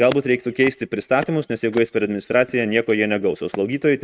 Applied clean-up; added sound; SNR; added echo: neural mask model RNNoise.